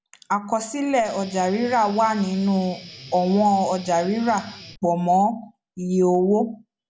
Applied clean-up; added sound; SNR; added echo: none; Guitar; 19 dB; none.